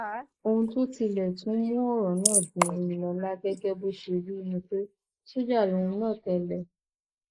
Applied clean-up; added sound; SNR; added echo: neural mask model Resemble Enhance denoiser.